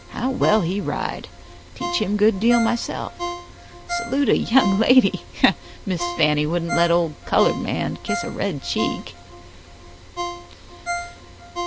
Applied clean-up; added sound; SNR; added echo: none; Ringtone; 10 dB; none.